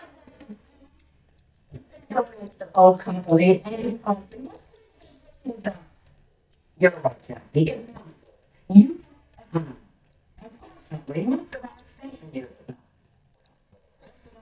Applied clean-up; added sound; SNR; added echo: neural mask model DeepFilterNet 3.